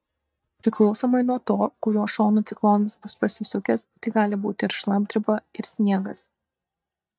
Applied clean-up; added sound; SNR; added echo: neural mask model DeepFilterNet 3.